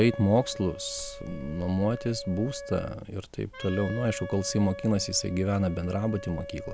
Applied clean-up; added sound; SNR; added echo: none; Wind instrument, woodwind instrument; 13 dB; none.